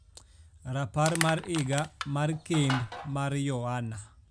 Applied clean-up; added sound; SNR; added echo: none; Crushing; 7 dB; none.